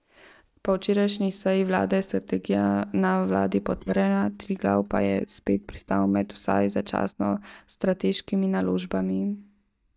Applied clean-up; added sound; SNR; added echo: neural mask model DeepFilterNet 3.